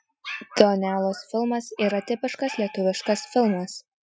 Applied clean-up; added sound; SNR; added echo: classical method Wiener filter.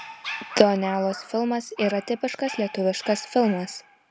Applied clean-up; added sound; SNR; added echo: none; Dog; 15 dB; none.